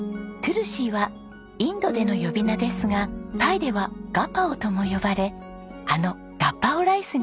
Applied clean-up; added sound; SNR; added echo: none; Bass drum; 19 dB; none.